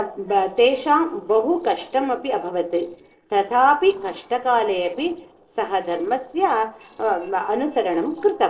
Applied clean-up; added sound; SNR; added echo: neural separator model SepFormer DNS4.